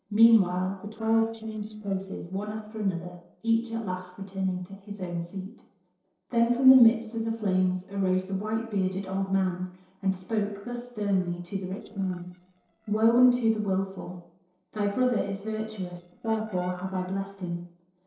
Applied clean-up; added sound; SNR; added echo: neural separator model SepFormer DNS4.